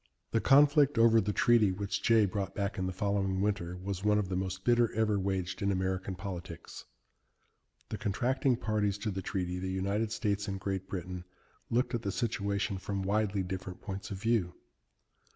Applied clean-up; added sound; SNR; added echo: none; none; none; none.